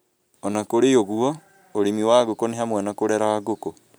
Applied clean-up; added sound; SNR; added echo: none; none; none; none.